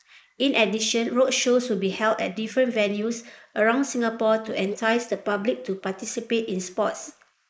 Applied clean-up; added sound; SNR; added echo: neural mask model Resemble Enhance denoiser.